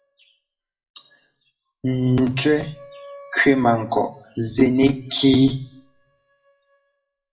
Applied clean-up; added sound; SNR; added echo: classical method WPE with log-MMSE.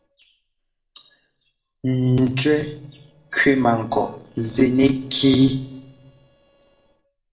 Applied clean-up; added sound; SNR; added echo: neural separator model SepFormer DNS4.